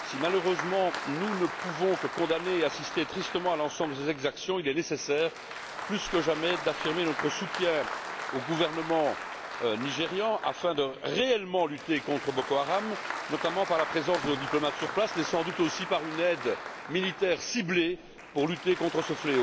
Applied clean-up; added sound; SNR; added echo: none; Applause; 8 dB; none.